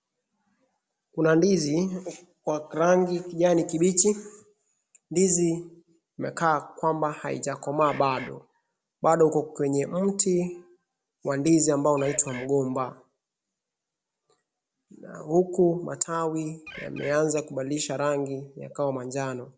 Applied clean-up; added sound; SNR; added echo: none; Bird; 15 dB; none.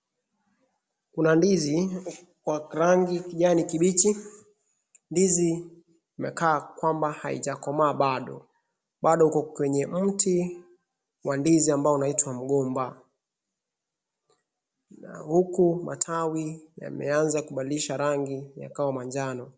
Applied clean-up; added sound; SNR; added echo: none; none; none; none.